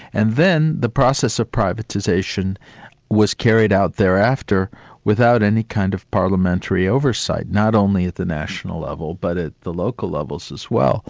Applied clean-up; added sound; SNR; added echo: none; none; none; none.